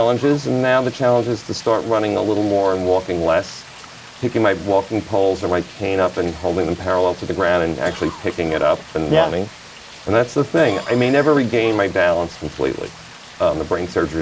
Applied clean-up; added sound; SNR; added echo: none; Cough + Rain; 18 dB; none.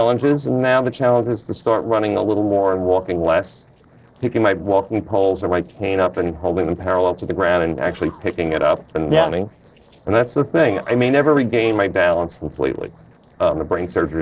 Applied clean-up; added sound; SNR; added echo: neural separator model SepFormer DNS4.